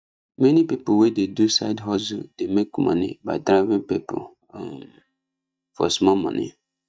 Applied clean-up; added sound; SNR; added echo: neural mask model DeepFilterNet 3.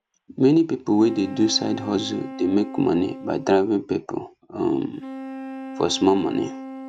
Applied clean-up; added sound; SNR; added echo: none; Wind instrument, woodwind instrument; 13 dB; none.